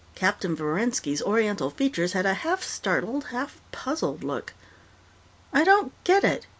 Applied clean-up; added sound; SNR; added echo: none; none; none; none.